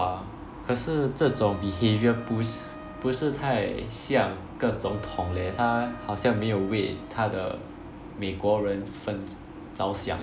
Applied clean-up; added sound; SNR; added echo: none; Wind instrument, woodwind instrument; 18 dB; none.